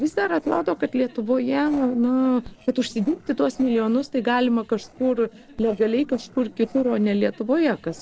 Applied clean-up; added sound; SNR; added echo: neural separator model SepFormer DNS4.